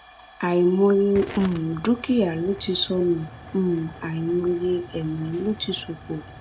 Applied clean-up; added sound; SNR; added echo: none; Tick / Hiss / Explosion / Fire; 18 dB; none.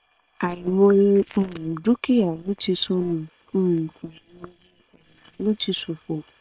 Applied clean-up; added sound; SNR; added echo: neural separator model SepFormer WHAM!.